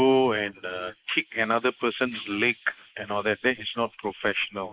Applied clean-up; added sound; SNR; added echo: neural mask model Resemble Enhance denoiser.